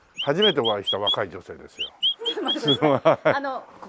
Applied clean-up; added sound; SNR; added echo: none; Chirp, tweet; 2 dB; none.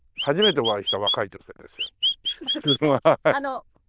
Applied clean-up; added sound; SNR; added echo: neural diffusion model UNIVERSE++.